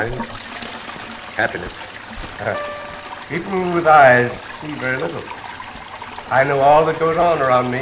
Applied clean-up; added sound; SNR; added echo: none; Piano + Toilet flush; 14 dB; none.